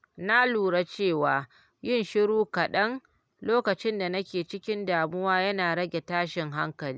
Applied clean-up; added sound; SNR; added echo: none; none; none; none.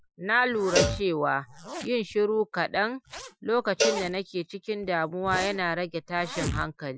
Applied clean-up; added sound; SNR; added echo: classical method Wiener filter.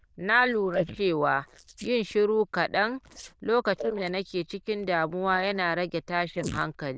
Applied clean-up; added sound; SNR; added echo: neural diffusion model UNIVERSE++.